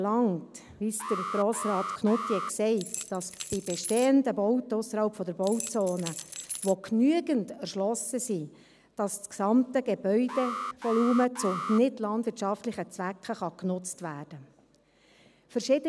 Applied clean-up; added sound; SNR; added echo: none; Alarm + Rattle / Keys jangling; 7 dB; none.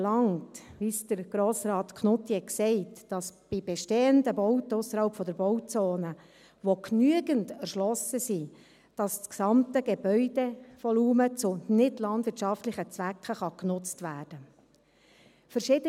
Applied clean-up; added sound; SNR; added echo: none; none; none; none.